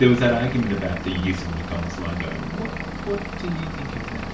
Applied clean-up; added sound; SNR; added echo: none; Engine / Vehicle; 6 dB; reverberation time 0.4 s.